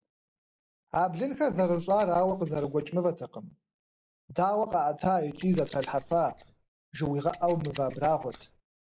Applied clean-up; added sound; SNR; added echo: neural mask model Resemble Enhance denoiser.